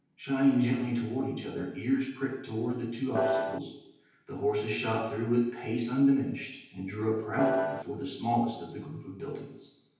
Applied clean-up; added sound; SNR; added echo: none; Piano; -2 dB; reverberation time 0.9 s.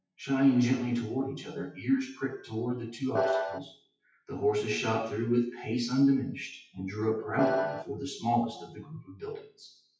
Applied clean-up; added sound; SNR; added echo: classical method WPE with log-MMSE.